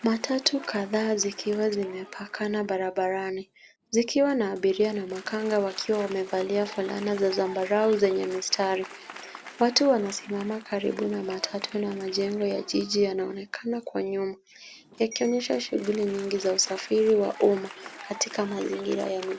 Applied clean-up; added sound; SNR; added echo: none; Bell + Applause; 18 dB; none.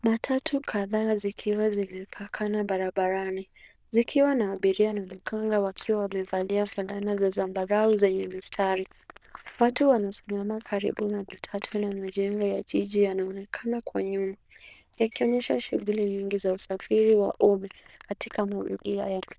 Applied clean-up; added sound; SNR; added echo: neural diffusion model UNIVERSE++.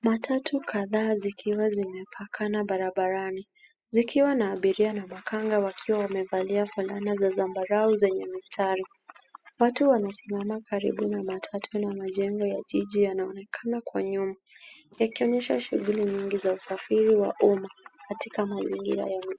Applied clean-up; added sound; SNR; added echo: classical method spectral subtraction.